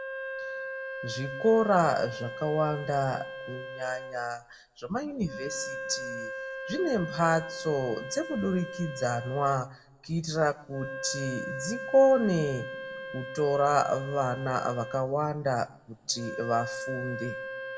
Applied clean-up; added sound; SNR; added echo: none; Wind instrument, woodwind instrument; 9 dB; reverberation time 0.5 s.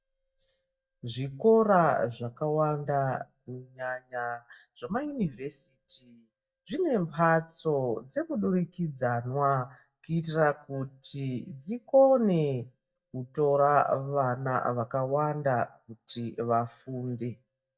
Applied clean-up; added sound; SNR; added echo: neural mask model DeepFilterNet 3.